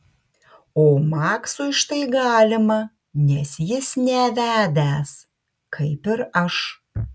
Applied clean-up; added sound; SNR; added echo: none; none; none; none.